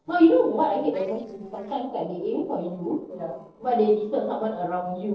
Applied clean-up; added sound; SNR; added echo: neural separator model SepFormer DNS4.